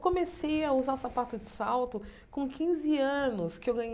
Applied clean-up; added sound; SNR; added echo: none; none; none; none.